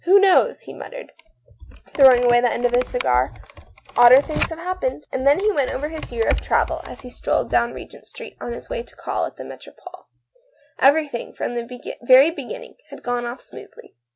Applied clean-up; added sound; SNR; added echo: none; none; none; none.